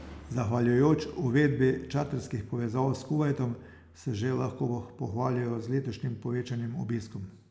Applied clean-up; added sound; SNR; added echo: none; none; none; none.